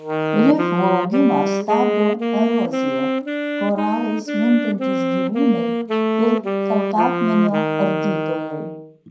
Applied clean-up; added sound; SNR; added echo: none; Wind instrument, woodwind instrument; 0 dB; reverberation time 0.5 s.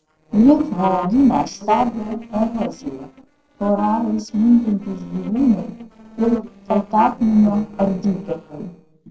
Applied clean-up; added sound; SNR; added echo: neural separator model SepFormer DNS4.